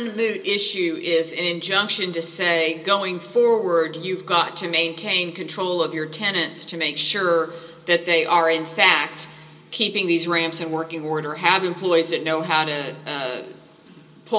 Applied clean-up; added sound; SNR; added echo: none; none; none; reverberation time 0.2 s.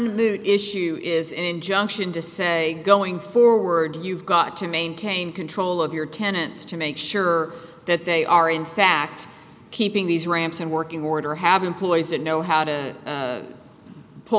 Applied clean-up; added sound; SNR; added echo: none; none; none; none.